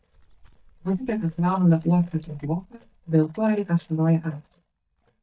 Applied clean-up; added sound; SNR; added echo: neural mask model DeepFilterNet 3.